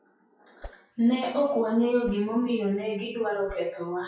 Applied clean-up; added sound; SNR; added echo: classical method WPE with log-MMSE.